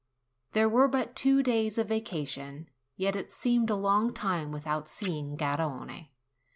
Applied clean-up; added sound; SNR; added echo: none; none; none; none.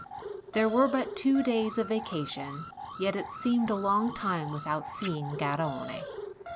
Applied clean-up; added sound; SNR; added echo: none; Alarm; 11 dB; none.